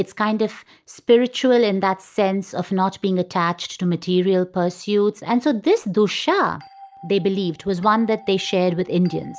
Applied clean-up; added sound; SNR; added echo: none; none; none; none.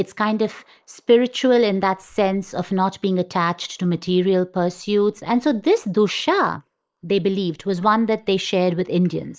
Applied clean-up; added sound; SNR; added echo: neural mask model Resemble Enhance denoiser.